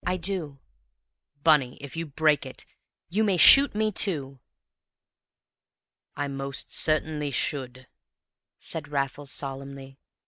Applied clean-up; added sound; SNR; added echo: none; Knock; 19 dB; none.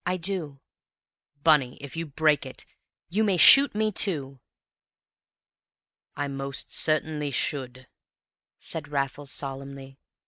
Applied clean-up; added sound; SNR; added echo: none; none; none; none.